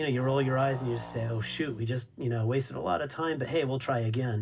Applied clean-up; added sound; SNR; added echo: none; Motorcycle; 18 dB; reverberation time 0.4 s.